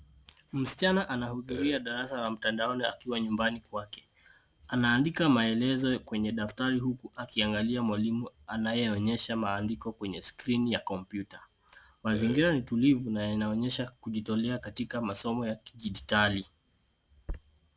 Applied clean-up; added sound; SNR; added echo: none; Burping, eructation; 7 dB; none.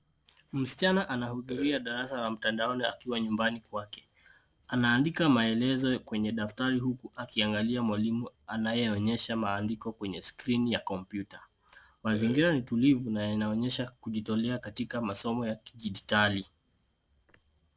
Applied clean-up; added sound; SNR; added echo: neural separator model SepFormer DNS4.